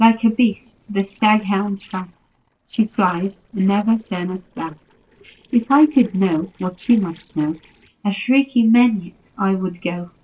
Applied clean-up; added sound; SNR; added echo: neural separator model SepFormer DNS4.